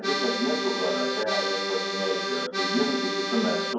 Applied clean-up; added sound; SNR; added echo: none; Accordion; 0 dB; reverberation time 0.9 s.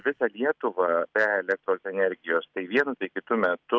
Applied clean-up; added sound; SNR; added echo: none; none; none; none.